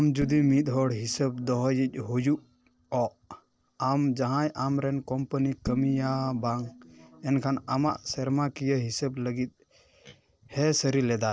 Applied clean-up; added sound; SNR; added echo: neural separator model SepFormer DNS4.